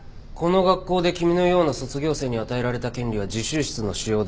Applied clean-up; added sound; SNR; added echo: none; none; none; none.